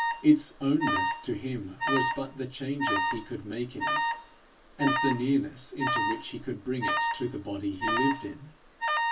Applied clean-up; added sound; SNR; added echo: none; Alarm; 1 dB; reverberation time 0.2 s.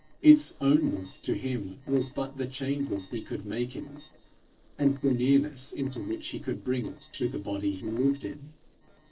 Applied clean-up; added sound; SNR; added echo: neural separator model SepFormer DNS4.